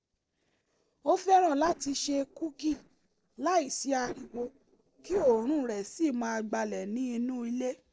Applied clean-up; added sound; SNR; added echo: neural separator model SepFormer DNS4.